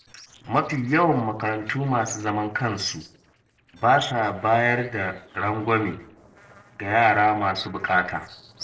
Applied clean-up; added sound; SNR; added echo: neural separator model SepFormer DNS4.